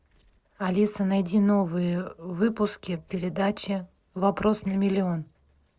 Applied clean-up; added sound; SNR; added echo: neural separator model SepFormer DNS4.